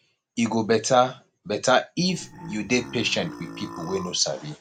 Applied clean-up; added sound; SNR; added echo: none; Burping, eructation; 14 dB; none.